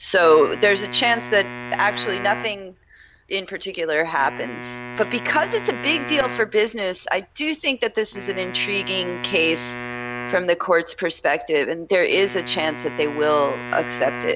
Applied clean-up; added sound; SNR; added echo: none; Wind instrument, woodwind instrument; 12 dB; none.